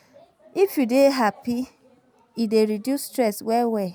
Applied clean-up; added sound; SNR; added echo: none; none; none; none.